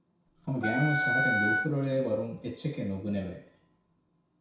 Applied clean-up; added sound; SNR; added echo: none; Wind instrument, woodwind instrument; -2 dB; reverberation time 0.6 s.